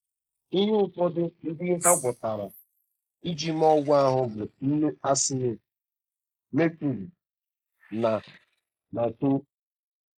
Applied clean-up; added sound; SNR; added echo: neural mask model Resemble Enhance denoiser.